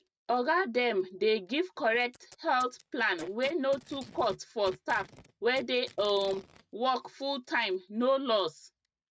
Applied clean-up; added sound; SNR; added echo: neural mask model RNNoise.